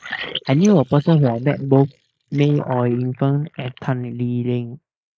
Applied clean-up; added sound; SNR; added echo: neural mask model Resemble Enhance denoiser.